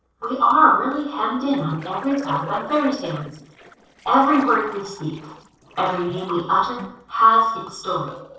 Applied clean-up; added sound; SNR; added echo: neural separator model SepFormer DNS4.